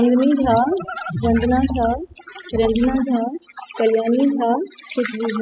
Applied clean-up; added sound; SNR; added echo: classical method spectral subtraction.